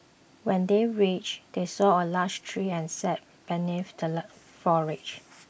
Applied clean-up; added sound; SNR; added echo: none; none; none; none.